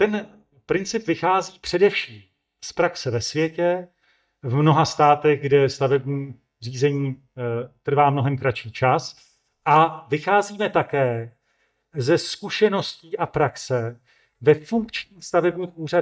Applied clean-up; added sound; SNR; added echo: neural mask model DeepFilterNet 3.